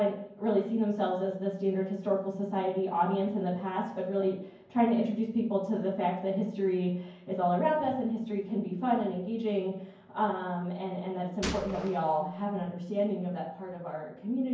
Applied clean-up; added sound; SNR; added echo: none; Gunshot, gunfire; 10 dB; reverberation time 0.9 s.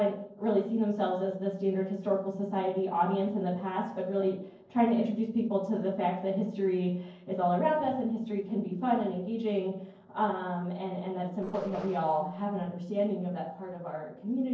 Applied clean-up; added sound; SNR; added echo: neural separator model SepFormer DNS4.